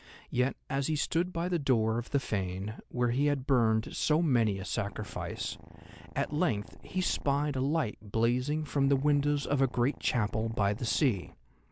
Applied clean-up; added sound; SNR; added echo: none; Purr; 19 dB; none.